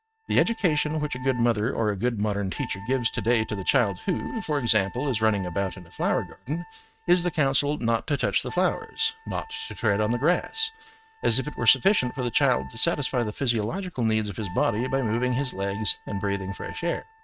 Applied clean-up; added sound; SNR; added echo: neural mask model RNNoise.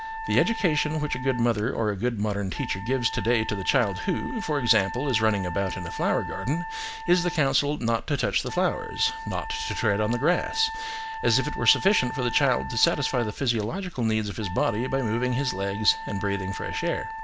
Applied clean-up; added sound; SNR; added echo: none; Wind instrument, woodwind instrument; 10 dB; none.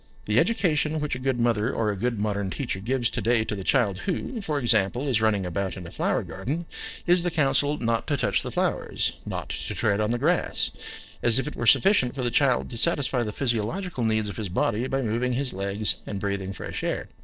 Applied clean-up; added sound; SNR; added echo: neural separator model SepFormer DNS4.